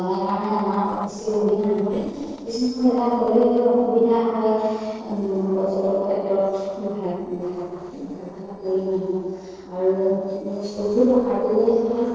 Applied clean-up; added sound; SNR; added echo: neural separator model SepFormer DNS4.